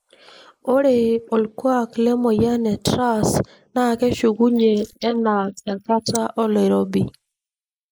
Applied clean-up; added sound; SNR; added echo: neural mask model Resemble Enhance denoiser.